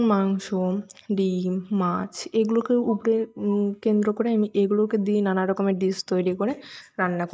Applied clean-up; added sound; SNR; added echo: neural mask model DeepFilterNet 3.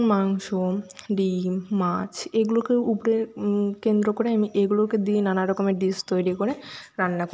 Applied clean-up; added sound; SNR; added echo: none; none; none; none.